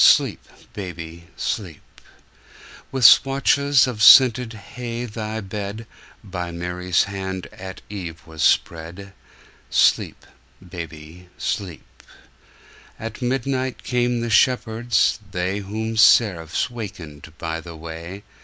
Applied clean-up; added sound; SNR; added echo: none; none; none; none.